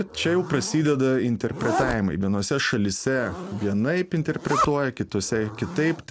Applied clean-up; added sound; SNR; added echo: none; Zipper (clothing); 9 dB; none.